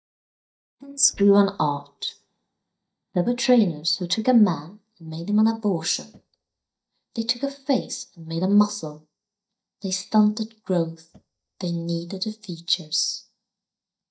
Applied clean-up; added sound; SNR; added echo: neural mask model DeepFilterNet 3.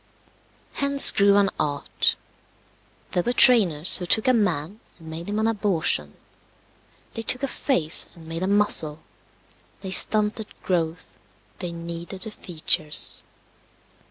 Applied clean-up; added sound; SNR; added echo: none; none; none; none.